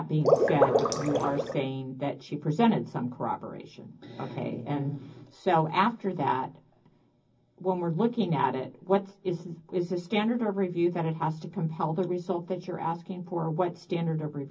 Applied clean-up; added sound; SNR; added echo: none; Water / Liquid; -4 dB; reverberation time 0.4 s.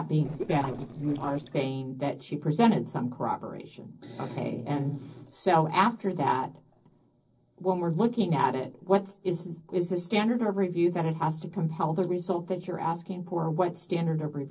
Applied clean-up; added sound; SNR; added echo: neural separator model SepFormer DNS4.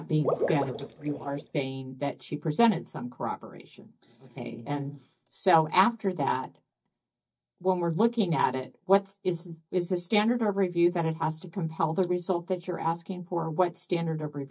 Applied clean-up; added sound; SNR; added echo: neural mask model DeepFilterNet 3.